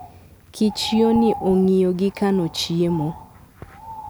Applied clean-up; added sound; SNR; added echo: none; Bird; 13 dB; none.